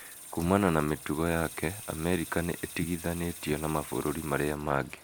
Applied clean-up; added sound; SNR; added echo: none; Sink (filling or washing) / Water tap, faucet; 14 dB; none.